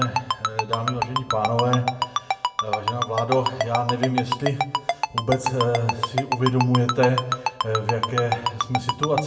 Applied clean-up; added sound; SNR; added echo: none; Ringtone; 2 dB; reverberation time 0.6 s.